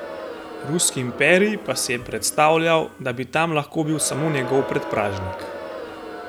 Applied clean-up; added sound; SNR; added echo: none; Crowd; 11 dB; none.